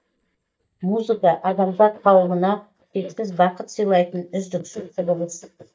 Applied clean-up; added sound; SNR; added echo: neural mask model DeepFilterNet 3.